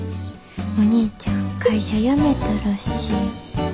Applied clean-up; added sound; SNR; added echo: none; Cowbell; 8 dB; none.